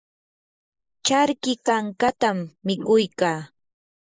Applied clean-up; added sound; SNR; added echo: neural mask model Resemble Enhance denoiser.